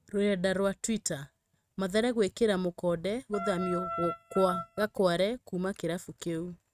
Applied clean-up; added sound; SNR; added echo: neural mask model RNNoise.